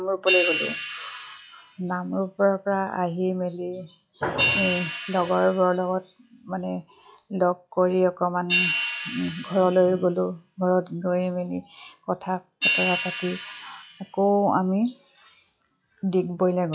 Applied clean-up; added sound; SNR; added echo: classical method log-MMSE.